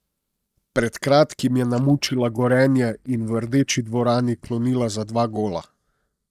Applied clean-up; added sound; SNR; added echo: neural mask model DeepFilterNet 3.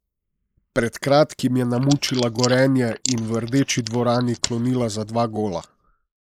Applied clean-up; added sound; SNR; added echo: neural mask model Resemble Enhance denoiser.